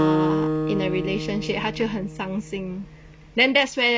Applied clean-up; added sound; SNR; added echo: none; Acoustic guitar; 2 dB; none.